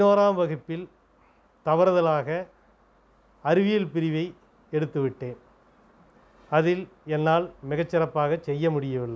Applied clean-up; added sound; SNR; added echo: none; none; none; none.